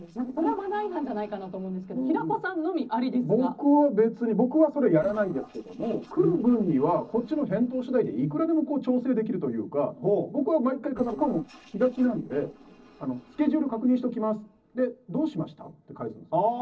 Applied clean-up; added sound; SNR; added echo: neural separator model SepFormer DNS4.